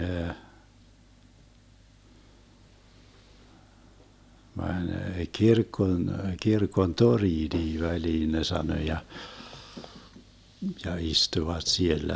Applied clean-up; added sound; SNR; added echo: none; none; none; none.